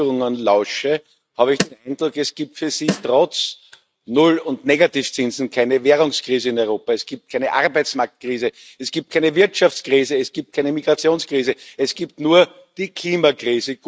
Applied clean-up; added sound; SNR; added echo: neural mask model RNNoise.